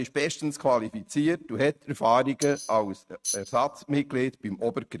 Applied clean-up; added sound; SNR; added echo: neural mask model RNNoise.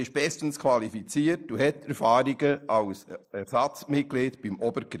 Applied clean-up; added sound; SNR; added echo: neural mask model Resemble Enhance denoiser.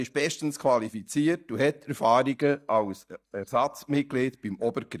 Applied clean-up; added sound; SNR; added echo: neural mask model DeepFilterNet 3.